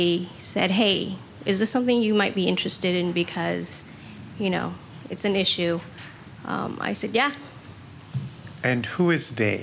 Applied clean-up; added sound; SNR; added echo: none; none; none; none.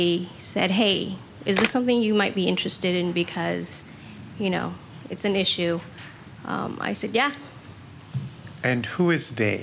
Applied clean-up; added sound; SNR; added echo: none; Camera; 6 dB; none.